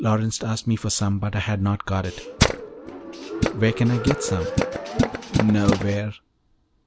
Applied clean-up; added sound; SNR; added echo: none; Tools; 0 dB; none.